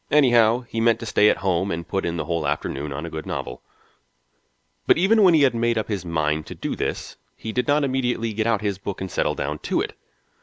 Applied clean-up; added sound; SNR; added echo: none; none; none; none.